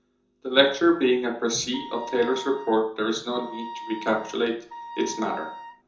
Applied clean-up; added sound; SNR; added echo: none; Wind instrument, woodwind instrument; 13 dB; reverberation time 0.6 s.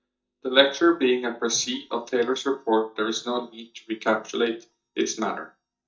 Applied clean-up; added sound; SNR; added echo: neural mask model DeepFilterNet 3.